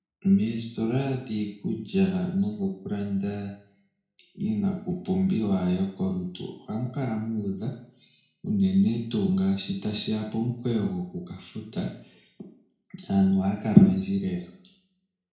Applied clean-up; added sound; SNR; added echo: none; none; none; reverberation time 0.6 s.